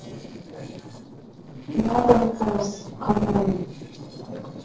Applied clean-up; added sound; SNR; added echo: neural separator model SepFormer DNS4.